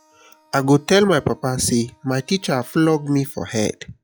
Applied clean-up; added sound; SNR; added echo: classical method log-MMSE.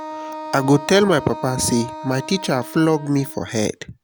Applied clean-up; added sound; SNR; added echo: none; Wind instrument, woodwind instrument; 13 dB; none.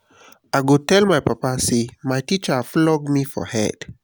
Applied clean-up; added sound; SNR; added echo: none; none; none; none.